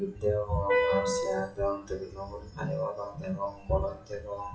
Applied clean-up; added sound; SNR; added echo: classical method WPE with log-MMSE.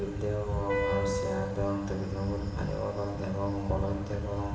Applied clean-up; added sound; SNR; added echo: none; Wind instrument, woodwind instrument; 2 dB; reverberation time 1.0 s.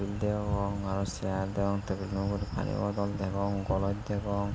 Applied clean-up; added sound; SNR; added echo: none; none; none; none.